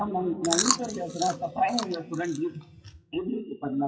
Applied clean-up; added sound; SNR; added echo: classical method WPE with log-MMSE.